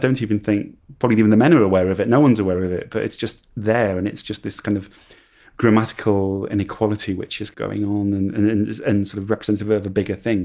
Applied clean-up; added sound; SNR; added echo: none; none; none; none.